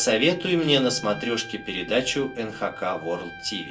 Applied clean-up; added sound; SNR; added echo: none; Trumpet; 16 dB; reverberation time 0.2 s.